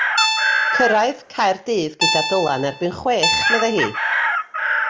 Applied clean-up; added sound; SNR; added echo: none; Guitar + Chicken, rooster; -1 dB; none.